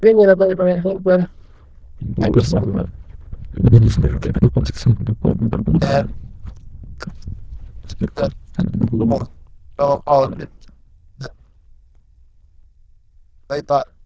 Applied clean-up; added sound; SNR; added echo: neural diffusion model UNIVERSE++.